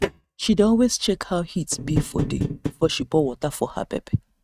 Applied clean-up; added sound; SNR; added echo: neural mask model RNNoise.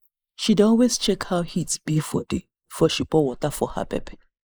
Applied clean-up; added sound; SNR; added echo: neural mask model Resemble Enhance denoiser.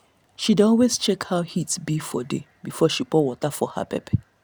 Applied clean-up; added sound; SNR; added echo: none; none; none; none.